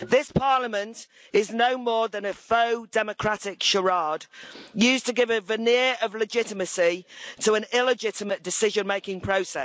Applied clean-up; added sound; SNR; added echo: none; none; none; none.